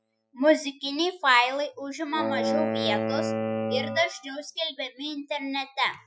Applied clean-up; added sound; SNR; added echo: classical method Wiener filter.